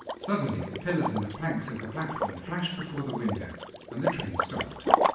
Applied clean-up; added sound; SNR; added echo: none; Liquid; -1 dB; reverberation time 0.9 s.